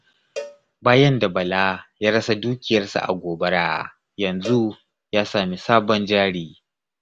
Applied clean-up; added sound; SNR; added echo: none; Cowbell; 19 dB; none.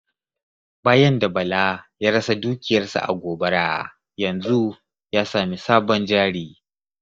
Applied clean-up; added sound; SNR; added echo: neural mask model DeepFilterNet 3.